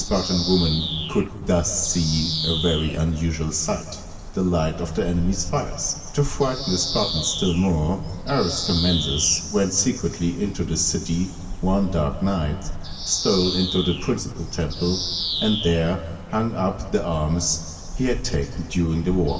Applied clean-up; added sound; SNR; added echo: none; Bird vocalization, bird call, bird song; 8 dB; reverberation time 2.5 s.